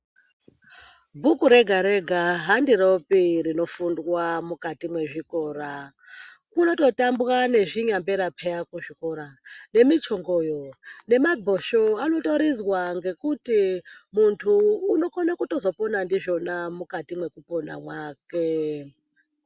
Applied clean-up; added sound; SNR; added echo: none; none; none; none.